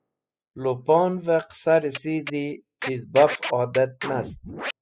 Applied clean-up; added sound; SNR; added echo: classical method spectral subtraction.